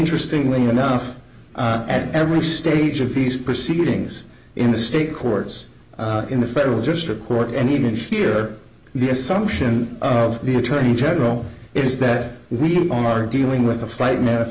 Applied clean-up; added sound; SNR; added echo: none; none; none; none.